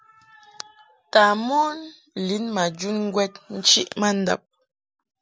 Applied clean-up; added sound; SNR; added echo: none; none; none; none.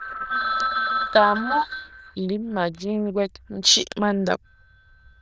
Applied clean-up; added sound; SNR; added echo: neural diffusion model UNIVERSE++.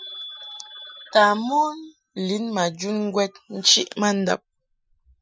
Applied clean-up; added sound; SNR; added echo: classical method Wiener filter.